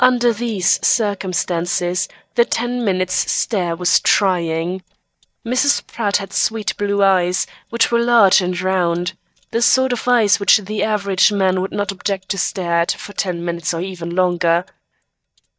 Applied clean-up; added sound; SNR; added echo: neural mask model DeepFilterNet 3.